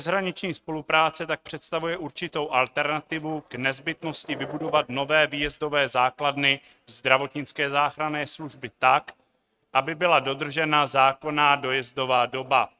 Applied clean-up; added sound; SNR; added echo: neural mask model RNNoise.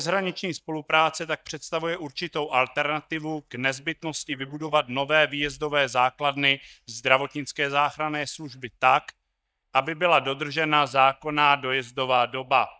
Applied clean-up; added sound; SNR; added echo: neural mask model DeepFilterNet 3.